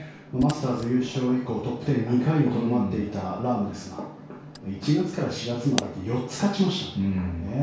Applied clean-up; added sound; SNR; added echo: none; Camera; 18 dB; reverberation time 0.6 s.